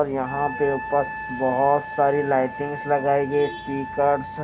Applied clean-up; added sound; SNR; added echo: none; Wind instrument, woodwind instrument; 11 dB; none.